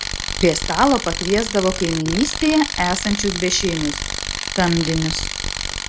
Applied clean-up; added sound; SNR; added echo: none; Tools; 5 dB; none.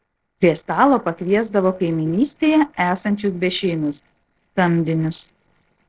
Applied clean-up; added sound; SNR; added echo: neural separator model SepFormer DNS4.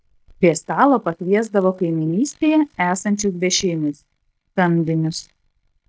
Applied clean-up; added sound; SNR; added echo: neural mask model DeepFilterNet 3.